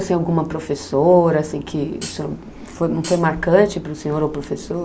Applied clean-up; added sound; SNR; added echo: none; Hi-hat; 16 dB; none.